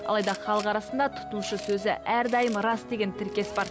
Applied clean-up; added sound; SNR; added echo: none; Tools; 20 dB; none.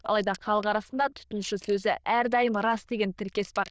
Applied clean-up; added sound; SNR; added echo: neural diffusion model UNIVERSE++.